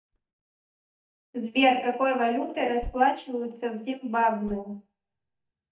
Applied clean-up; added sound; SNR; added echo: neural mask model DeepFilterNet 3.